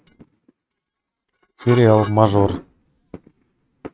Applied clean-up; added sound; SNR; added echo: neural mask model RNNoise.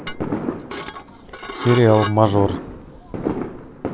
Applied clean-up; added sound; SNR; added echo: none; Dishes, pots, and pans / Glass + Fireworks; 7 dB; none.